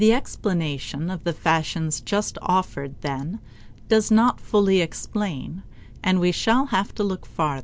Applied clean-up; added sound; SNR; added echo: none; none; none; none.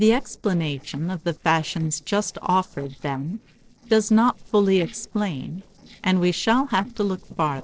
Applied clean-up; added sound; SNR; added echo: neural separator model SepFormer DNS4.